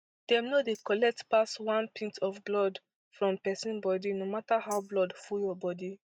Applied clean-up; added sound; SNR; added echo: neural mask model DeepFilterNet 3.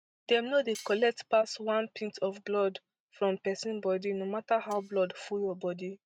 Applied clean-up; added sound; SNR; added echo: neural mask model RNNoise.